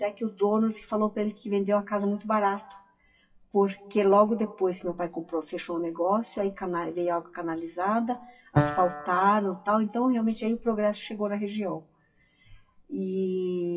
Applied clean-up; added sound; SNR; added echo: classical method WPE with log-MMSE.